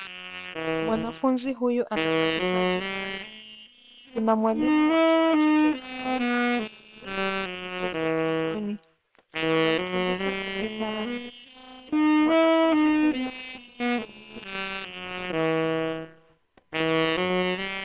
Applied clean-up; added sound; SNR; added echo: neural separator model SepFormer WHAM!.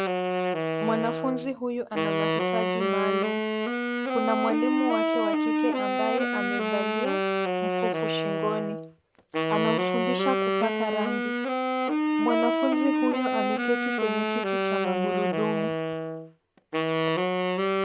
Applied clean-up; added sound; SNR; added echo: none; Wind instrument, woodwind instrument; -5 dB; none.